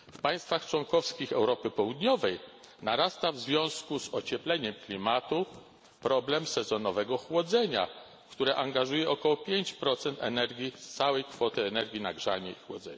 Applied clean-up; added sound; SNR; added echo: none; none; none; none.